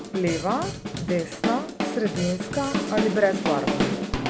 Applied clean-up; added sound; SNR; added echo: none; Drum kit; 1 dB; none.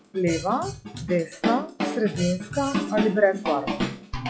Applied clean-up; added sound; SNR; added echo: classical method log-MMSE.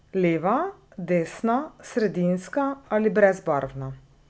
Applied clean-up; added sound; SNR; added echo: none; none; none; none.